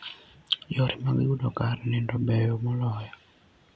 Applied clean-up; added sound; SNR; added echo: none; none; none; none.